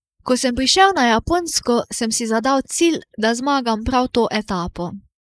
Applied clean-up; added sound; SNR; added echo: neural mask model Resemble Enhance denoiser.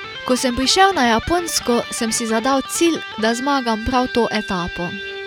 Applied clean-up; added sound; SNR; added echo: none; Electric guitar; 12 dB; none.